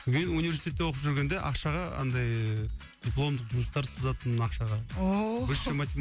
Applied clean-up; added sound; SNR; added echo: none; none; none; none.